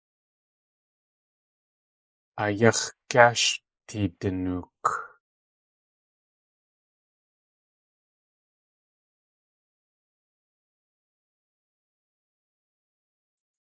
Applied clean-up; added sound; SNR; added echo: neural mask model Resemble Enhance denoiser.